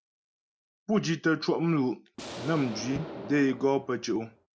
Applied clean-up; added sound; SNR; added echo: none; Explosion; 13 dB; none.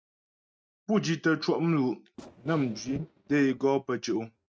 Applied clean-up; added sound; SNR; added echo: neural mask model RNNoise.